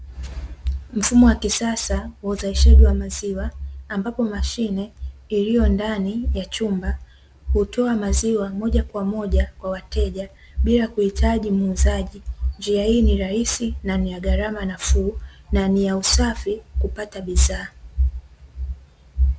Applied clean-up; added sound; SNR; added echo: none; none; none; none.